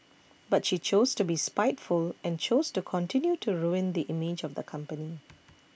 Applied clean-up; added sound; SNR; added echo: none; none; none; none.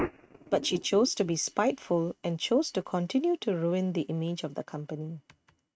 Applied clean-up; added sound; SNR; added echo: neural mask model RNNoise.